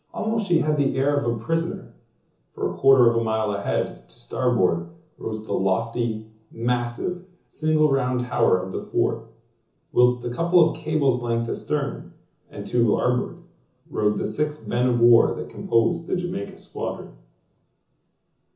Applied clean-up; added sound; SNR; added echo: none; none; none; reverberation time 0.6 s.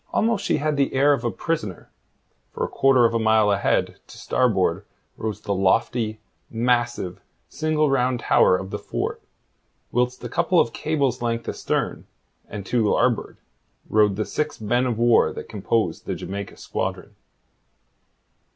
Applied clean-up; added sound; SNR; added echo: none; none; none; none.